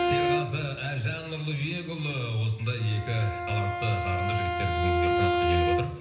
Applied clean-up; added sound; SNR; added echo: none; Bowed string instrument; 0 dB; reverberation time 0.9 s.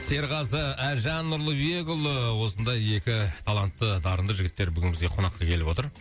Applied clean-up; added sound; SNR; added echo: none; none; none; none.